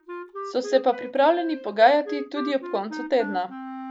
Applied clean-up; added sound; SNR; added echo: none; Wind instrument, woodwind instrument; 12 dB; none.